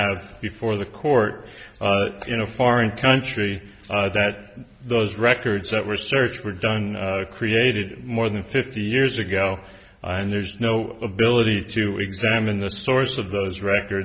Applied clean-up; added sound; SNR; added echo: none; none; none; none.